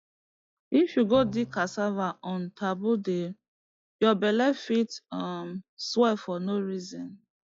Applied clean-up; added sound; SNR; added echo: classical method log-MMSE.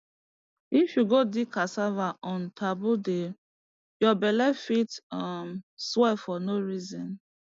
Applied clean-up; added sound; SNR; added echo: none; none; none; none.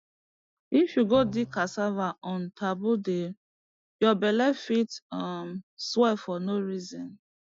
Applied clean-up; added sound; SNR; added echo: classical method Wiener filter.